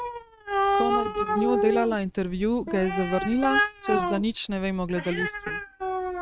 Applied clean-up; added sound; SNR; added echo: neural mask model RNNoise.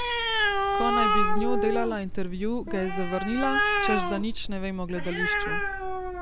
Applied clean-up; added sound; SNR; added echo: none; Animal; -5 dB; none.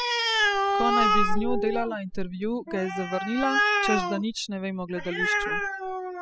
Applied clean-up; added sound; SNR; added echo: classical method spectral subtraction.